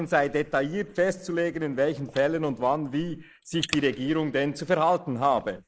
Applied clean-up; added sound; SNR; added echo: neural mask model Resemble Enhance denoiser.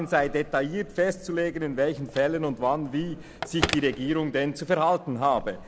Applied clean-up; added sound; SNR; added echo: none; Telephone; 12 dB; none.